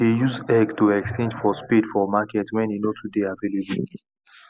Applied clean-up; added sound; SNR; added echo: none; Bowed string instrument; 19 dB; none.